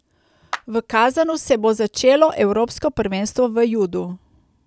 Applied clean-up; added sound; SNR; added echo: none; Clapping; 18 dB; none.